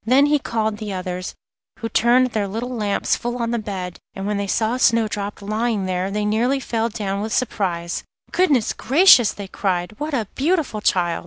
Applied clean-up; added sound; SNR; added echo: none; none; none; none.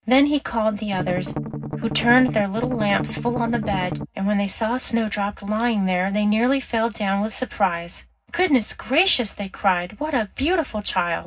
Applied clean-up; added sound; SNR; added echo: none; Strum; 6 dB; reverberation time 0.4 s.